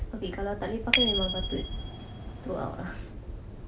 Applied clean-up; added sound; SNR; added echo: none; Bicycle bell; -1 dB; none.